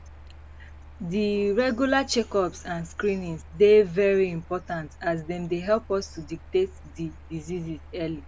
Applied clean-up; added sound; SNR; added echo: none; Mechanical fan; 19 dB; none.